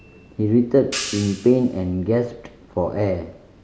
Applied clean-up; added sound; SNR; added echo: none; Hi-hat; 12 dB; none.